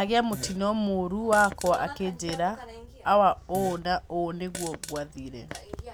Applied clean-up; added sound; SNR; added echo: none; Fart; 16 dB; none.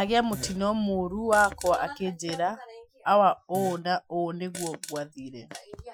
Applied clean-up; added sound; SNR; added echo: classical method Wiener filter.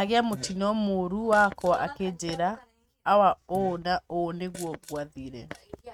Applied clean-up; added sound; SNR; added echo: neural mask model RNNoise.